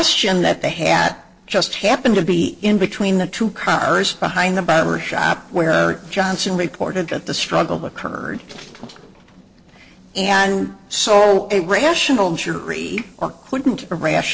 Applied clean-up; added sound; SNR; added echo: neural separator model SepFormer DNS4.